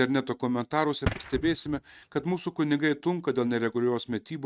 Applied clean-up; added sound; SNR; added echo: neural mask model RNNoise.